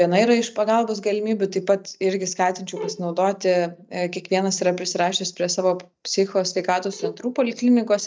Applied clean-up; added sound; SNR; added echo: neural mask model DeepFilterNet 3.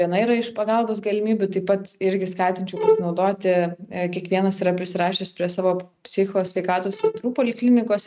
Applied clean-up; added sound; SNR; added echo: neural mask model RNNoise.